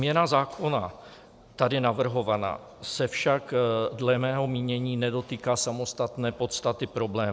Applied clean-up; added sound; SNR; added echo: none; none; none; none.